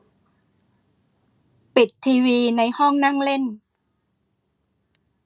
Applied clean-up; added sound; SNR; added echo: none; none; none; none.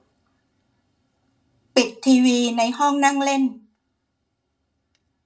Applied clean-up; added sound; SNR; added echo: none; none; none; reverberation time 0.3 s.